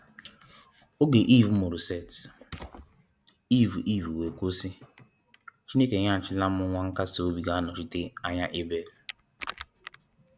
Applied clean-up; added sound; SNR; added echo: none; none; none; none.